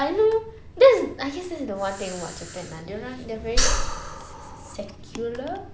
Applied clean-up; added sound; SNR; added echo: none; Breathing; 5 dB; none.